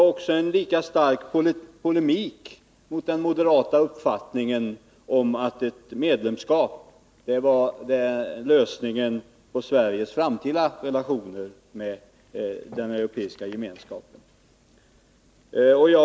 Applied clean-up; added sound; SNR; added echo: none; none; none; none.